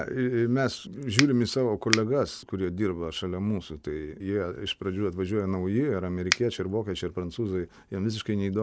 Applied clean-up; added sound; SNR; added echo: none; Finger snapping; 1 dB; none.